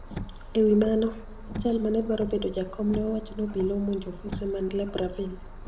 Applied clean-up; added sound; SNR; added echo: none; Car; 11 dB; reverberation time 0.6 s.